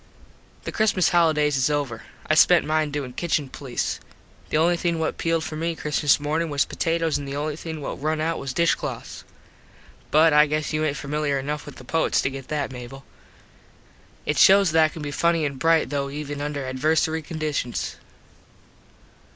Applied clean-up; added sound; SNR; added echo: none; none; none; none.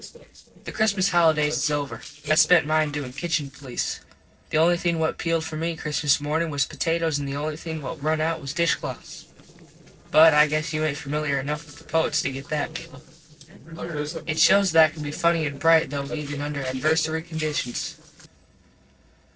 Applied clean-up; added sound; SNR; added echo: neural separator model SepFormer DNS4.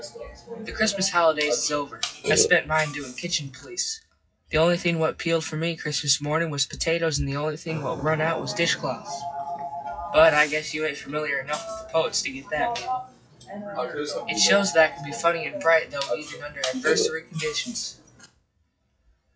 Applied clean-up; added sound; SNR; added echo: classical method WPE with log-MMSE.